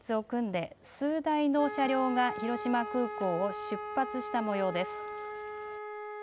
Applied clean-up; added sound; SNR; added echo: none; Wind instrument, woodwind instrument; 8 dB; none.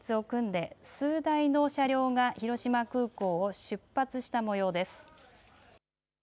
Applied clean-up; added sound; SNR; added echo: none; none; none; none.